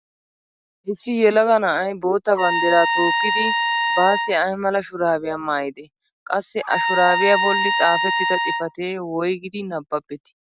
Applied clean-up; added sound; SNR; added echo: none; Trumpet; 0 dB; none.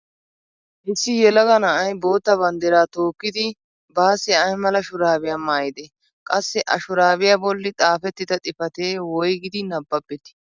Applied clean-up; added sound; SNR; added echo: none; none; none; none.